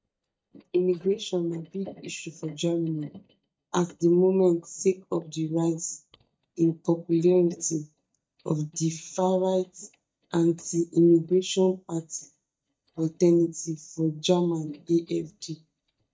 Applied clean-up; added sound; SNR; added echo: neural mask model DeepFilterNet 3.